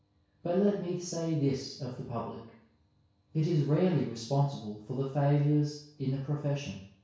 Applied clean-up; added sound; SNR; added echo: none; none; none; reverberation time 0.6 s.